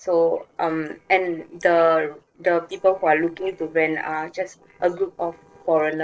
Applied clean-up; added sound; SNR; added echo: neural separator model SepFormer DNS4.